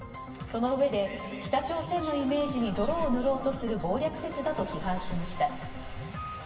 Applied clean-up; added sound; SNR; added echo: none; Splash, splatter; 8 dB; reverberation time 2.5 s.